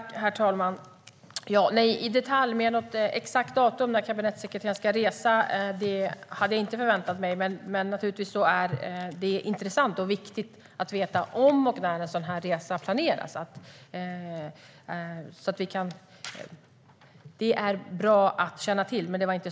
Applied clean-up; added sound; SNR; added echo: none; none; none; none.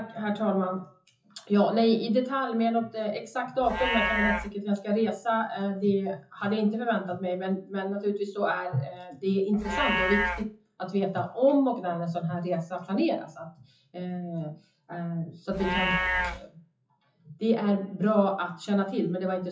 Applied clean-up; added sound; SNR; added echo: classical method WPE with log-MMSE.